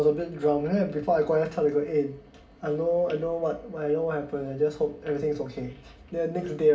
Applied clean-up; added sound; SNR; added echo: none; none; none; reverberation time 0.3 s.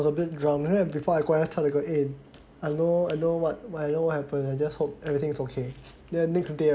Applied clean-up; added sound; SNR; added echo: none; none; none; none.